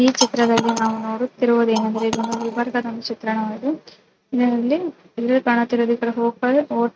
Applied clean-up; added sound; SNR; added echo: neural mask model RNNoise.